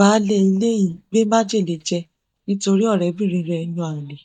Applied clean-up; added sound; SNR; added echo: neural mask model DeepFilterNet 3.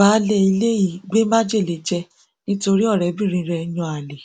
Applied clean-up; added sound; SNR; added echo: none; none; none; none.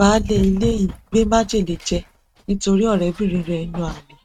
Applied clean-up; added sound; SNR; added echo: neural mask model RNNoise.